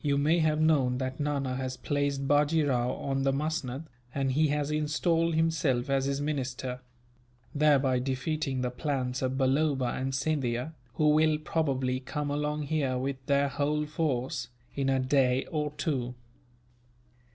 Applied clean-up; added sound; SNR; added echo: none; none; none; none.